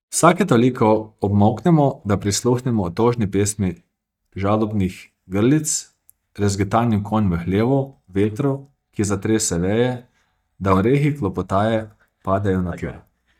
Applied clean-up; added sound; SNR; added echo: neural mask model DeepFilterNet 3.